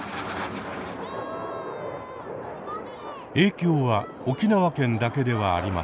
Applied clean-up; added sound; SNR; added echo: none; none; none; none.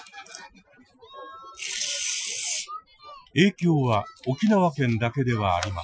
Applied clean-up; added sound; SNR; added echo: classical method Wiener filter.